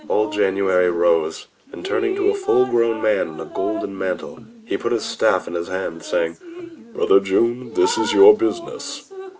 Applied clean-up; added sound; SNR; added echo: none; Drip; 12 dB; none.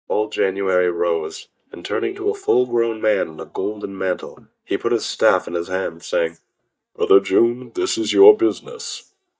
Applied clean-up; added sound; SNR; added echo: neural mask model DeepFilterNet 3.